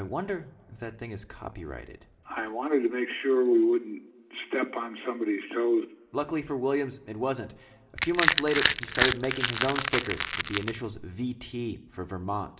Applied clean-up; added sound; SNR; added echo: none; Crushing; -1 dB; reverberation time 2.6 s.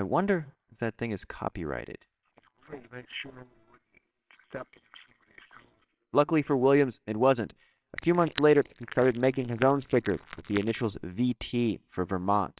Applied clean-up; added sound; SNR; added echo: neural separator model SepFormer WHAMR!.